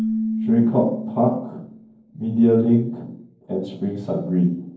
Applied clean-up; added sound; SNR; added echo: neural separator model SepFormer DNS4.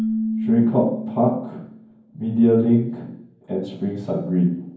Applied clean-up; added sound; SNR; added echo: none; Keyboard (musical); 9 dB; reverberation time 0.9 s.